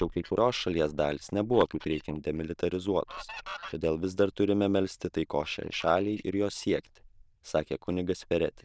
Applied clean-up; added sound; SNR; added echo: neural diffusion model UNIVERSE++.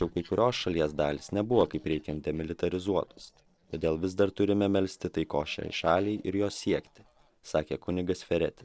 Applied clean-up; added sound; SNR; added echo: neural separator model SepFormer DNS4.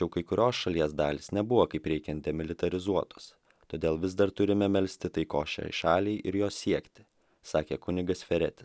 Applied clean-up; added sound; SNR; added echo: none; none; none; none.